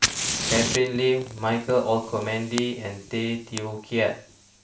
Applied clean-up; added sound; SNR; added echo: none; Fire; 6 dB; reverberation time 0.3 s.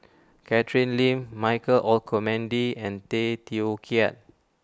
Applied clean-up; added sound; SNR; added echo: none; none; none; none.